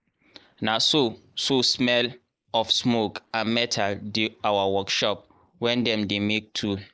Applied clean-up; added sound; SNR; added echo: neural mask model Resemble Enhance denoiser.